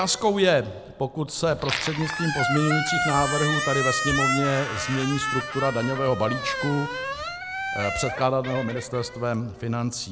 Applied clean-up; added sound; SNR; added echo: none; Squeak; 4 dB; none.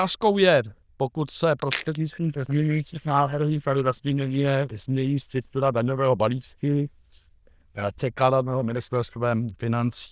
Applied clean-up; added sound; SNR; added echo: neural diffusion model UNIVERSE++.